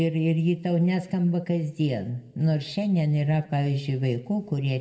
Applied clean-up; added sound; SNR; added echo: none; none; none; reverberation time 0.7 s.